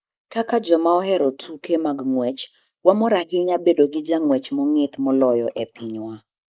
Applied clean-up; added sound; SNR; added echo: neural mask model Resemble Enhance denoiser.